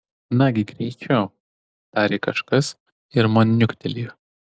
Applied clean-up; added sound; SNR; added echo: none; none; none; none.